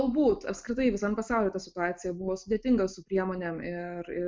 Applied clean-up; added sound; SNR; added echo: none; none; none; none.